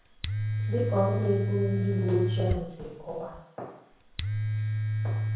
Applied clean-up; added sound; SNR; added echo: none; Domestic sounds, home sounds; -3 dB; reverberation time 0.7 s.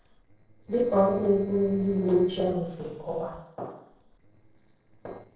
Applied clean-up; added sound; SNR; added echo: neural separator model SepFormer DNS4.